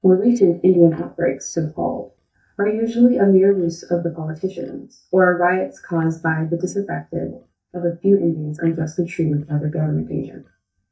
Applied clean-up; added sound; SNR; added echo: neural mask model DeepFilterNet 3.